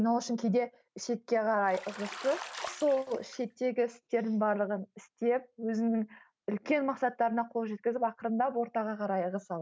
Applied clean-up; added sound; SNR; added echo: none; Bathtub (filling or washing); 13 dB; none.